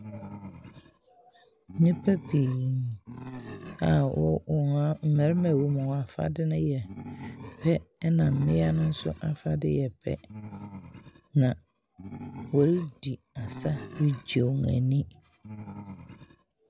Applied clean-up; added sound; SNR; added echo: none; Animal; 16 dB; none.